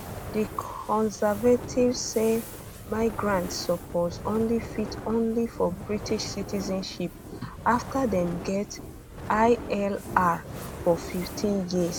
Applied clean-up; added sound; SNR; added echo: none; Fire; 11 dB; none.